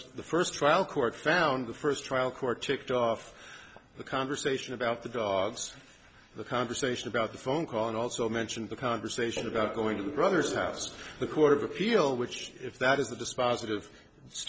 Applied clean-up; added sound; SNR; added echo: none; none; none; none.